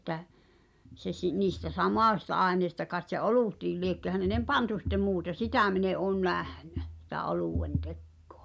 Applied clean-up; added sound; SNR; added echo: none; none; none; none.